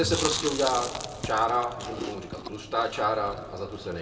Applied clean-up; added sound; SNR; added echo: none; Chewing, mastication; 7 dB; reverberation time 1.8 s.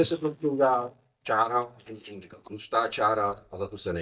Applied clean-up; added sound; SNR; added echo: neural mask model DeepFilterNet 3.